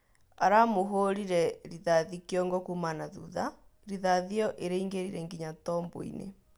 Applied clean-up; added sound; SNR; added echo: none; none; none; none.